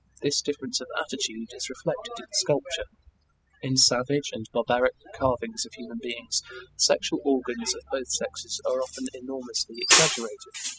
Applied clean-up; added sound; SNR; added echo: classical method spectral subtraction.